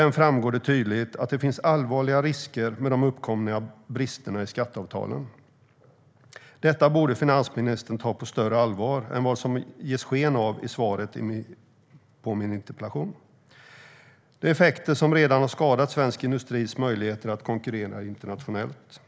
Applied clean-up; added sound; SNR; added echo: none; none; none; none.